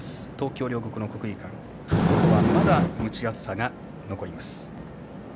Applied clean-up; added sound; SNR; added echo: none; Fire; -5 dB; none.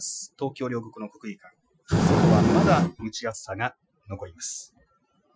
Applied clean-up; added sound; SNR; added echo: classical method Wiener filter.